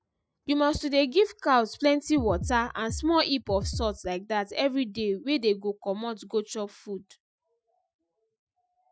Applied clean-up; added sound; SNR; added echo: classical method Wiener filter.